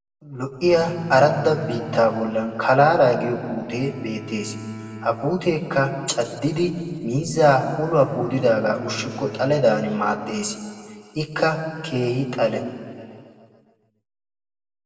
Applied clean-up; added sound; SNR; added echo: none; Bowed string instrument; 15 dB; reverberation time 2.0 s.